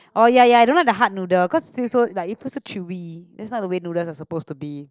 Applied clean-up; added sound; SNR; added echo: neural separator model SepFormer DNS4.